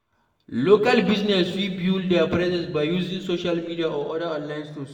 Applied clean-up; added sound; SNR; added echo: none; none; none; reverberation time 1.4 s.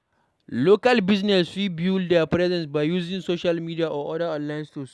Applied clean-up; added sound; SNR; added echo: none; none; none; none.